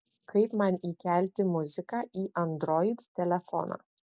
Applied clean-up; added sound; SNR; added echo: none; none; none; none.